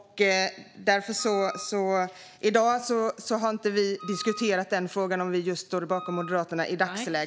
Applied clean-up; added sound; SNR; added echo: none; Wind instrument, woodwind instrument; 15 dB; none.